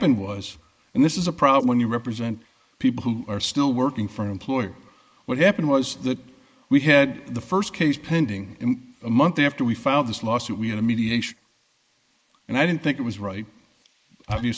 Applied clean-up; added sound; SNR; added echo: neural mask model Resemble Enhance denoiser.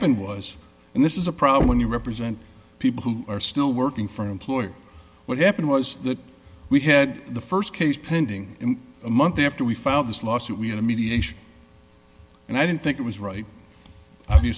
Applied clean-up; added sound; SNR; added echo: none; Knock; 7 dB; none.